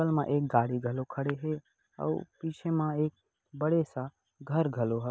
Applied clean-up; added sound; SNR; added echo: none; none; none; none.